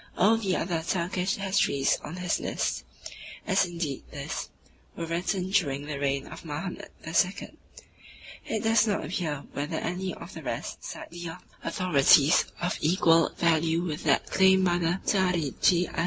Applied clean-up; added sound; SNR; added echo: none; none; none; none.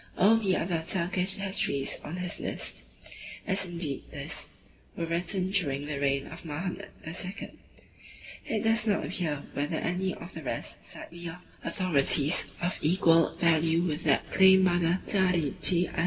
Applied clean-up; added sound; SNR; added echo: none; none; none; reverberation time 1.3 s.